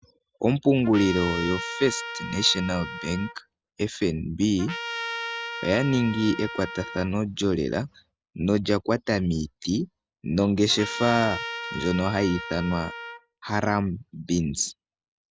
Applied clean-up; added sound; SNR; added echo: none; Trumpet; 9 dB; none.